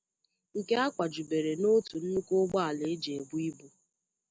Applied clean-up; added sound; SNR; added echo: none; none; none; none.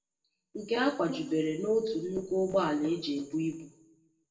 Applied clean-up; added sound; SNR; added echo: none; Bowed string instrument; 15 dB; reverberation time 0.7 s.